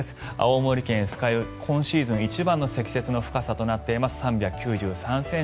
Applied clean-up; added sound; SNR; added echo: none; none; none; none.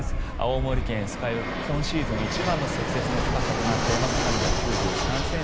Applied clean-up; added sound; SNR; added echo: none; Fixed-wing aircraft, airplane; -3 dB; none.